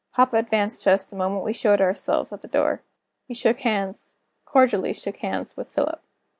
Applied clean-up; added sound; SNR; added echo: none; none; none; none.